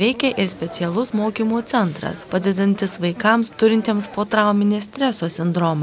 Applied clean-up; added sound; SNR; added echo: none; none; none; none.